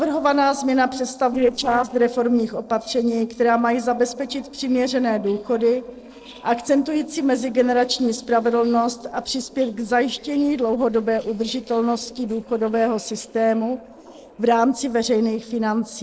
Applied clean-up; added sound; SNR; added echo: neural separator model SepFormer DNS4.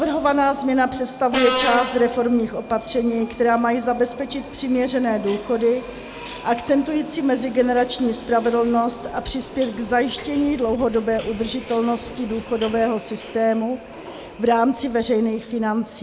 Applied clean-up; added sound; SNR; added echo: none; Subway, metro, underground; 13 dB; none.